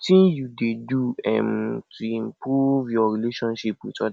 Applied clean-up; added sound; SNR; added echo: none; none; none; none.